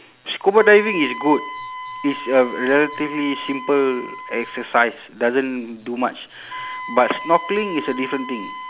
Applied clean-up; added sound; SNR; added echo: none; Wind instrument, woodwind instrument; 13 dB; none.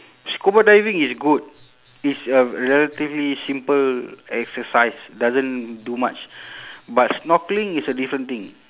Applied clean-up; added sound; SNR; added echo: none; none; none; none.